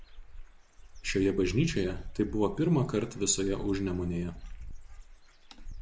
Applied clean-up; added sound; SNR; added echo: none; Bird / Dog; 10 dB; none.